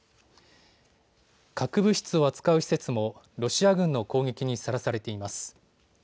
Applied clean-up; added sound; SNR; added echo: none; none; none; none.